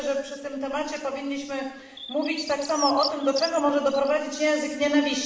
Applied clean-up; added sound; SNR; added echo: none; Bird; 11 dB; reverberation time 1.0 s.